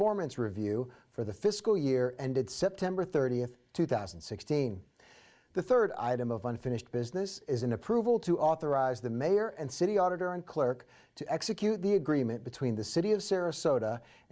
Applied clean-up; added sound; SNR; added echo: neural mask model Resemble Enhance denoiser.